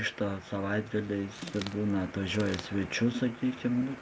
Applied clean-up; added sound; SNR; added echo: none; Bird; 14 dB; none.